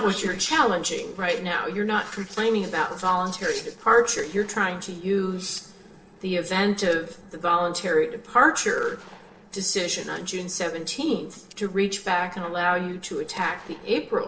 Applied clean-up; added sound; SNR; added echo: neural separator model SepFormer DNS4.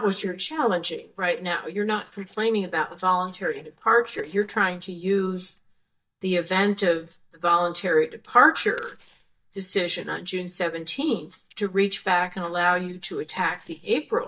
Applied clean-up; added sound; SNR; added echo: neural mask model DeepFilterNet 3.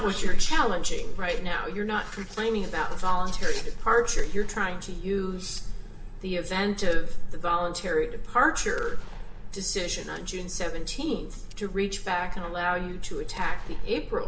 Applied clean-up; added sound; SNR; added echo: none; Gunshot, gunfire; 18 dB; reverberation time 0.6 s.